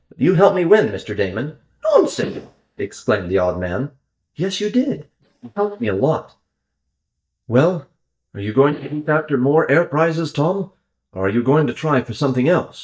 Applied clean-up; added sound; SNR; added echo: neural mask model DeepFilterNet 3.